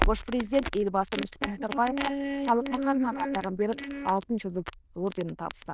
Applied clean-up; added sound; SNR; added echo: neural diffusion model UNIVERSE++.